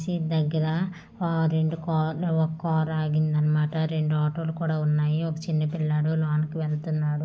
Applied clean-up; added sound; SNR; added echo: none; none; none; none.